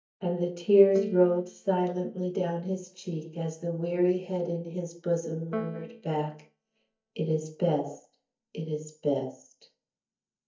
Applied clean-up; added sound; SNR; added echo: neural mask model DeepFilterNet 3.